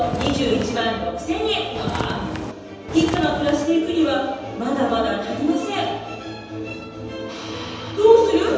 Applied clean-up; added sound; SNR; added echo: none; Walk, footsteps; 6 dB; reverberation time 1.1 s.